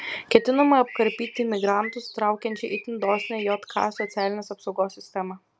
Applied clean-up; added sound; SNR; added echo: none; Bird; 14 dB; none.